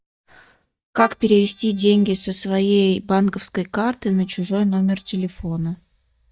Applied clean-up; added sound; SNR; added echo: neural mask model DeepFilterNet 3.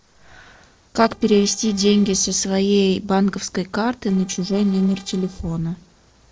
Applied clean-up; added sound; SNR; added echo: neural separator model SepFormer DNS4.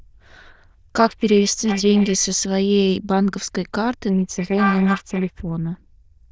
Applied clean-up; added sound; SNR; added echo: neural diffusion model UNIVERSE++.